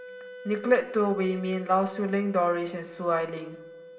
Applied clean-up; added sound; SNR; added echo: none; Wind instrument, woodwind instrument; 17 dB; reverberation time 0.7 s.